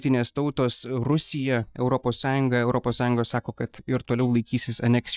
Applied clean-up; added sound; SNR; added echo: neural mask model DeepFilterNet 3.